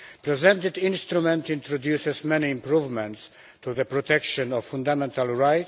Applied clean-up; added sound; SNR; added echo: none; none; none; none.